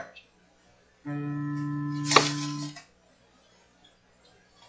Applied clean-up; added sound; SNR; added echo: classical method log-MMSE.